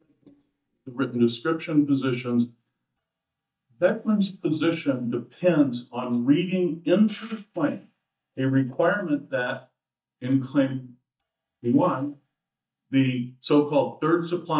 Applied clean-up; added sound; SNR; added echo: neural mask model DeepFilterNet 3.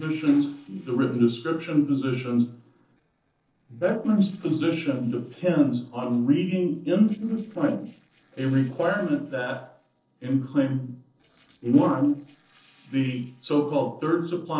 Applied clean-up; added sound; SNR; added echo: neural separator model SepFormer DNS4.